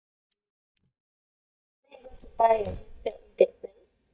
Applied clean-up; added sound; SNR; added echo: neural mask model DeepFilterNet 3.